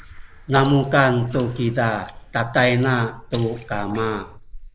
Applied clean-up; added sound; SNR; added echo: neural mask model Resemble Enhance denoiser.